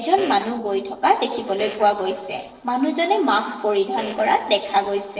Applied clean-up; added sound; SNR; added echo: neural separator model SepFormer DNS4.